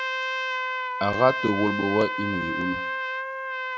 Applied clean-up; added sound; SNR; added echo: none; Trumpet; 2 dB; none.